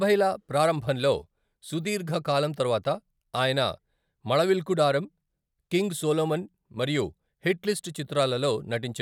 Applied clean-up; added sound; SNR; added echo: none; none; none; none.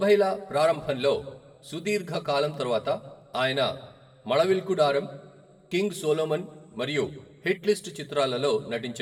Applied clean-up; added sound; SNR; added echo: none; none; none; reverberation time 0.9 s.